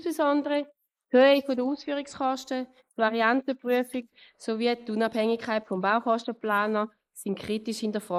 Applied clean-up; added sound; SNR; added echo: neural mask model Resemble Enhance denoiser.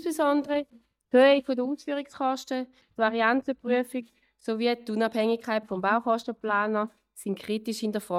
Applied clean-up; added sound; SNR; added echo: neural mask model DeepFilterNet 3.